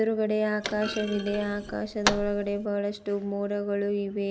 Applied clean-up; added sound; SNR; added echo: none; Thump, thud; 9 dB; none.